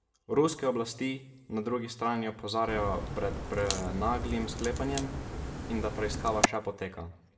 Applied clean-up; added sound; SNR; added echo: none; Crack; 2 dB; reverberation time 0.6 s.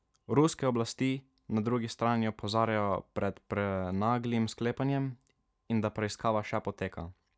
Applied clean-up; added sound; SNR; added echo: none; none; none; none.